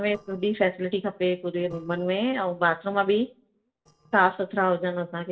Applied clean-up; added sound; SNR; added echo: neural separator model SepFormer DNS4.